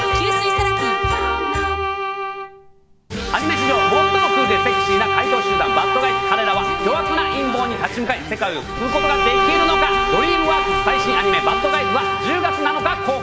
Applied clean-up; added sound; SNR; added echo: none; Bowed string instrument; -2 dB; none.